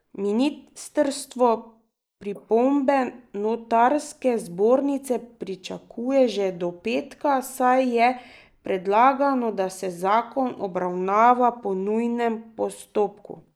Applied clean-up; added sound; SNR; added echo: neural mask model Resemble Enhance denoiser.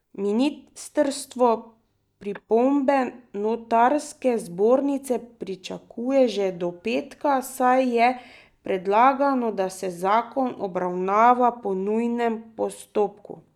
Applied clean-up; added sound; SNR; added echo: neural mask model DeepFilterNet 3.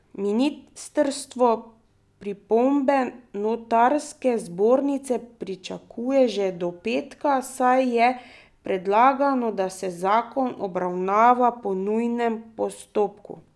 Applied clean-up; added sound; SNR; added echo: none; none; none; none.